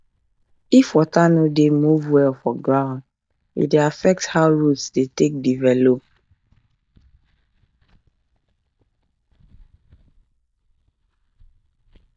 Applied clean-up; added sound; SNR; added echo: neural mask model DeepFilterNet 3.